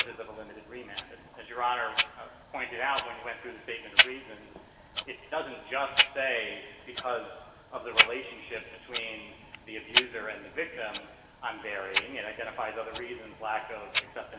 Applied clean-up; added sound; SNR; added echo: none; Tick-tock; -4 dB; reverberation time 1.4 s.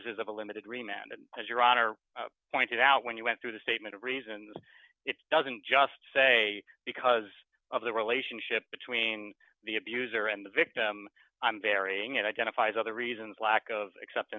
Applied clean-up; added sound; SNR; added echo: none; none; none; none.